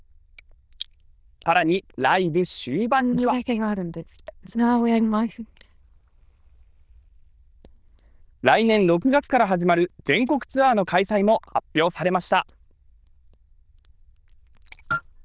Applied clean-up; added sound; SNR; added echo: neural diffusion model UNIVERSE++.